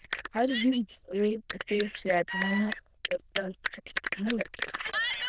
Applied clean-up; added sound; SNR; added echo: neural diffusion model UNIVERSE++.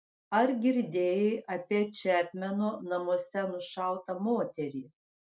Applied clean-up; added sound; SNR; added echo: none; none; none; none.